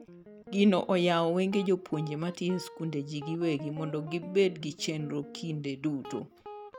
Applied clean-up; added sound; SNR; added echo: none; Guitar; 16 dB; none.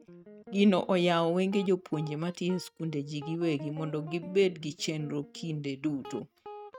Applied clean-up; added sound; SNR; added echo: neural mask model RNNoise.